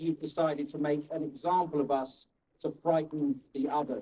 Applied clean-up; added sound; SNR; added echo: neural separator model SepFormer DNS4.